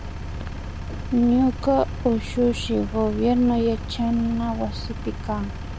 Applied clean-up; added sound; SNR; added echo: none; Engine; 8 dB; none.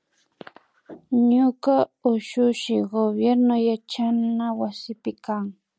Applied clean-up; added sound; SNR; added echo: none; none; none; none.